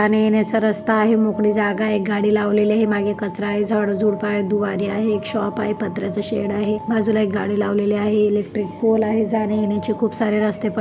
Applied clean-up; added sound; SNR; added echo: none; Alarm; 16 dB; none.